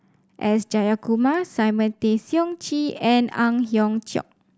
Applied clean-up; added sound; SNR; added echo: none; none; none; none.